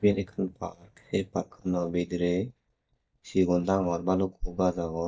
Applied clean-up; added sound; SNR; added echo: neural mask model DeepFilterNet 3.